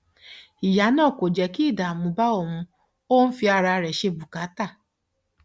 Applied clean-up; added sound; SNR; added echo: none; none; none; none.